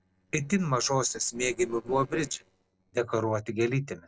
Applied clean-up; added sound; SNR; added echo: neural separator model SepFormer DNS4.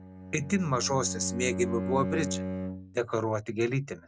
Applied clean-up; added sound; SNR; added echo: none; Bowed string instrument; 6 dB; none.